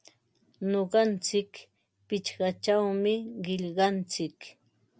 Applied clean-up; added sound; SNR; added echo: none; none; none; none.